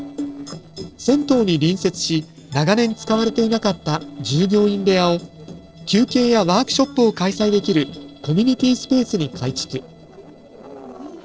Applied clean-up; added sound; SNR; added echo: neural separator model SepFormer DNS4.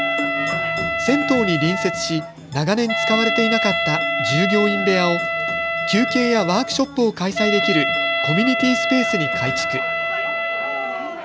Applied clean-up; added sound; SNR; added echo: none; Wind instrument, woodwind instrument; 1 dB; none.